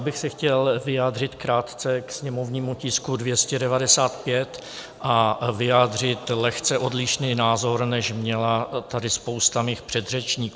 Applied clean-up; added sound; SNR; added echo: none; none; none; none.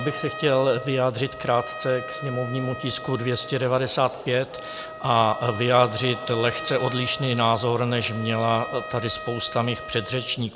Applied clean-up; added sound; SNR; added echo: none; Trumpet; 13 dB; none.